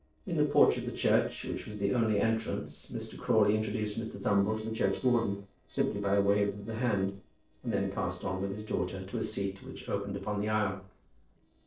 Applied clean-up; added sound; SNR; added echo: neural separator model SepFormer DNS4.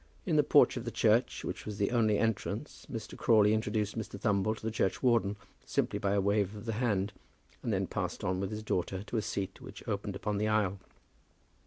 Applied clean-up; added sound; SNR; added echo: none; none; none; none.